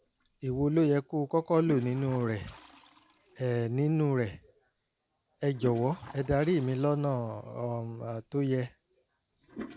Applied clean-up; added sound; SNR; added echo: none; Toilet flush; 20 dB; none.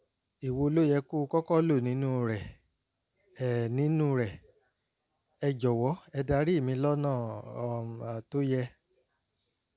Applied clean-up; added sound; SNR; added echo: none; none; none; none.